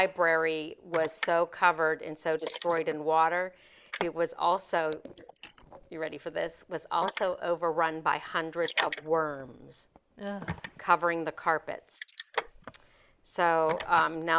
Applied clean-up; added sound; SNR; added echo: neural mask model Resemble Enhance denoiser.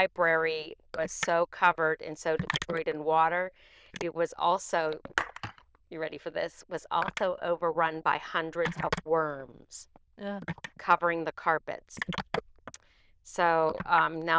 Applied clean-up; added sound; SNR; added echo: neural diffusion model UNIVERSE++.